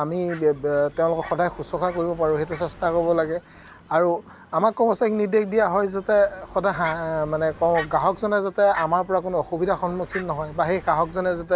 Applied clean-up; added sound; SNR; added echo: none; Fowl + Motorcycle; 19 dB; none.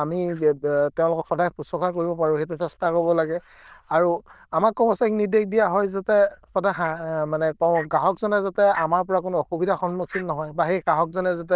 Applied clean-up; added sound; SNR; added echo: neural diffusion model UNIVERSE++.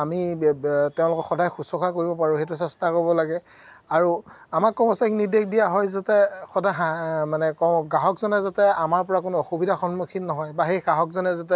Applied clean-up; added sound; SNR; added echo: none; none; none; none.